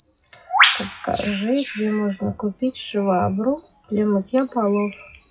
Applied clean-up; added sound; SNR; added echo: classical method WPE with log-MMSE.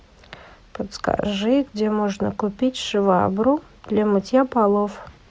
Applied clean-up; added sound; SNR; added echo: none; none; none; none.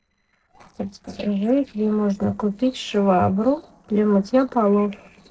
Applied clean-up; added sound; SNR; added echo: neural separator model SepFormer DNS4.